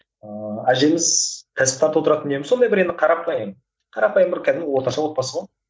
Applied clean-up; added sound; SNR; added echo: none; none; none; none.